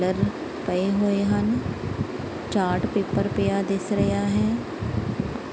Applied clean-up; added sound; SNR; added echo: none; none; none; none.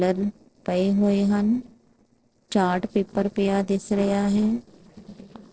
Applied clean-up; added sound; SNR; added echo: neural separator model SepFormer DNS4.